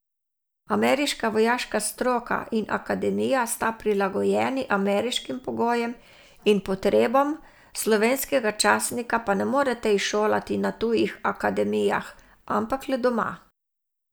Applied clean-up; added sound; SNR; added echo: none; none; none; none.